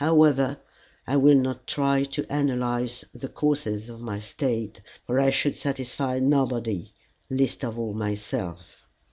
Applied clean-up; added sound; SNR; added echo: none; none; none; none.